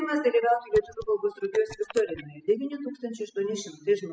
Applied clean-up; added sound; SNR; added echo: classical method spectral subtraction.